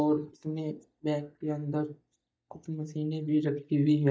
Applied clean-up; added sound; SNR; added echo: neural mask model DeepFilterNet 3.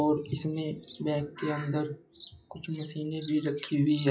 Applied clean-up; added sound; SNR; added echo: classical method WPE with log-MMSE.